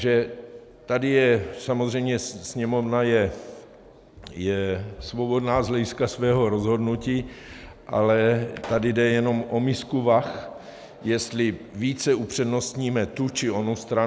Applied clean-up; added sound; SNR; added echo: none; Explosion; 19 dB; none.